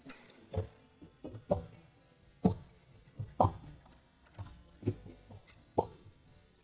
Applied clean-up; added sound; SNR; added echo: neural mask model DeepFilterNet 3.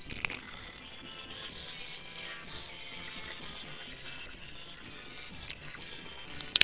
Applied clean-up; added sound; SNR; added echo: neural separator model SepFormer WHAMR!.